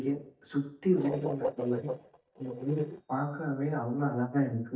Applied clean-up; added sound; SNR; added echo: neural mask model DeepFilterNet 3.